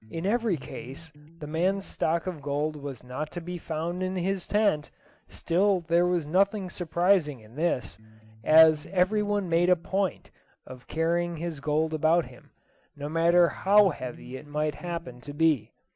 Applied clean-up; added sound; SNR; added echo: none; Electric guitar; 19 dB; none.